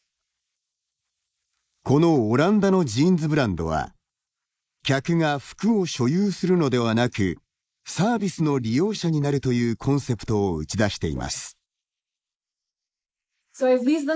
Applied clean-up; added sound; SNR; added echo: neural mask model Resemble Enhance denoiser.